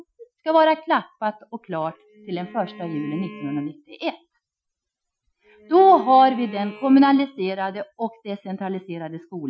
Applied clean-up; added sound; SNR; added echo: classical method Wiener filter.